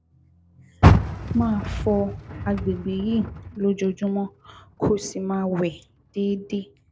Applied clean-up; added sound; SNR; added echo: none; Car; 0 dB; none.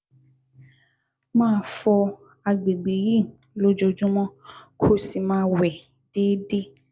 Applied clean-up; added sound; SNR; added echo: none; none; none; none.